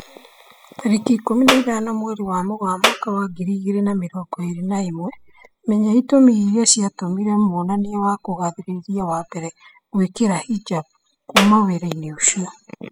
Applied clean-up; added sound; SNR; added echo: classical method spectral subtraction.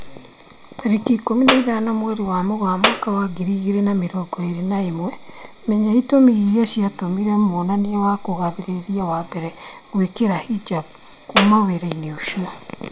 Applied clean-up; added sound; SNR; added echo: none; Clapping; 1 dB; none.